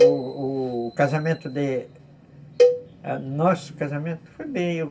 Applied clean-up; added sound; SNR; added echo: none; Cowbell; -2 dB; reverberation time 0.2 s.